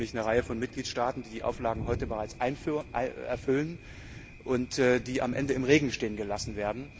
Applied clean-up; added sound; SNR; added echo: none; Thunder; 12 dB; none.